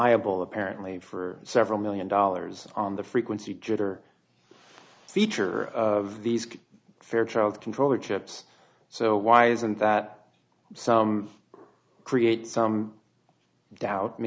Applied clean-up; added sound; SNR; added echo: none; none; none; none.